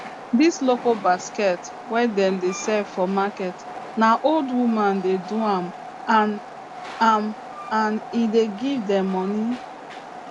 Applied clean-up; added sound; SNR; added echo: none; Train; 14 dB; none.